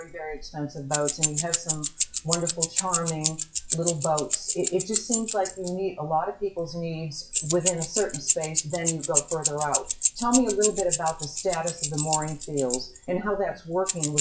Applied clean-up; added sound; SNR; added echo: classical method WPE with log-MMSE.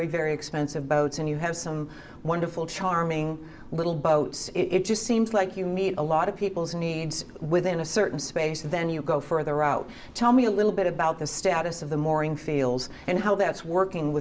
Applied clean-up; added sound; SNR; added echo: none; none; none; none.